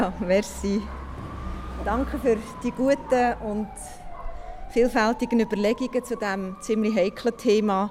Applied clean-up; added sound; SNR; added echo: none; Motorcycle / Dog; 11 dB; none.